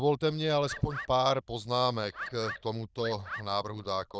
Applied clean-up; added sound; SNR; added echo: neural diffusion model UNIVERSE++.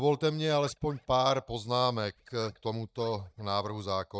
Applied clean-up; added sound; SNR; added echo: neural mask model DeepFilterNet 3.